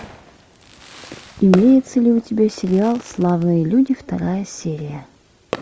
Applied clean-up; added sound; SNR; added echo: none; Fireworks; 16 dB; none.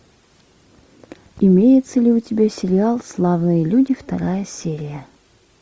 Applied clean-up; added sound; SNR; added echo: none; none; none; none.